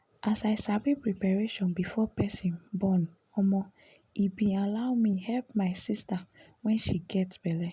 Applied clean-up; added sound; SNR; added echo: none; none; none; none.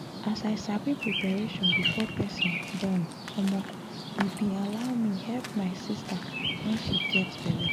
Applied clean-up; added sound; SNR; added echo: none; Bird vocalization, bird call, bird song; 2 dB; none.